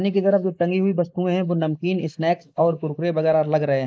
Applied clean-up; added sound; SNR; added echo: neural mask model Resemble Enhance denoiser.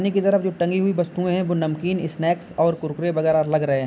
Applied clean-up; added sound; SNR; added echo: none; none; none; none.